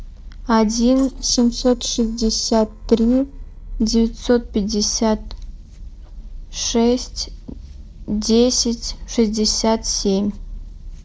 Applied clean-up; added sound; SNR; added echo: neural separator model SepFormer DNS4.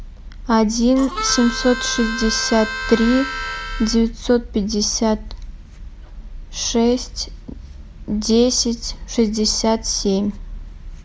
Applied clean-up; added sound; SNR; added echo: none; Harmonica; 8 dB; none.